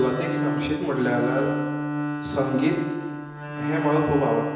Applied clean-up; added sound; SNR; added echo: none; Bowed string instrument; 2 dB; reverberation time 1.0 s.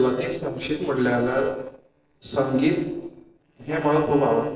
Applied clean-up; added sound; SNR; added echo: neural separator model SepFormer DNS4.